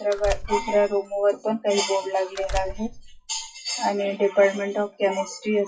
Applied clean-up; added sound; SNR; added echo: classical method WPE with log-MMSE.